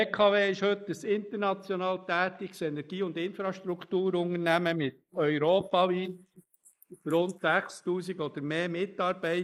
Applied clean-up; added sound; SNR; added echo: neural mask model Resemble Enhance denoiser.